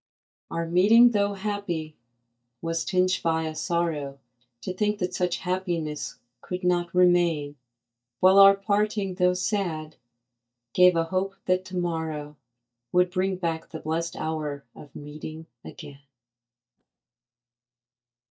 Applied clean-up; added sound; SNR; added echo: neural mask model DeepFilterNet 3.